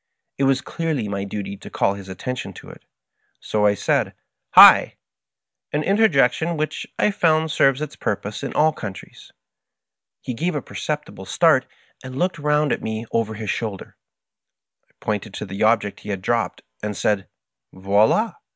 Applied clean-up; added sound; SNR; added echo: none; none; none; none.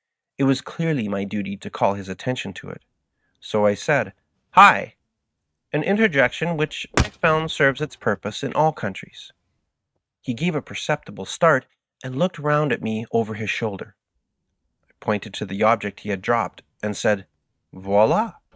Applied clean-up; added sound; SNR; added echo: neural mask model RNNoise.